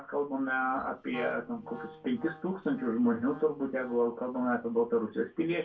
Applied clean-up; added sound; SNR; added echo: none; Wind instrument, woodwind instrument; 19 dB; reverberation time 0.2 s.